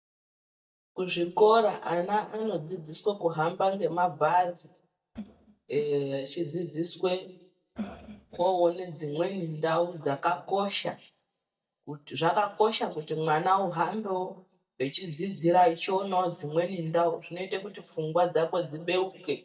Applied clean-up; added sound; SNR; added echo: neural mask model DeepFilterNet 3.